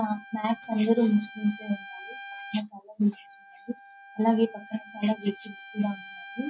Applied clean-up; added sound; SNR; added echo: none; Trumpet; 17 dB; none.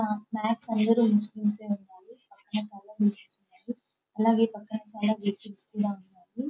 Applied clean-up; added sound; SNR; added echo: none; none; none; none.